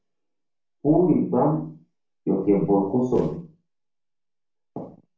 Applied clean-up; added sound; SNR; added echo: none; none; none; reverberation time 0.4 s.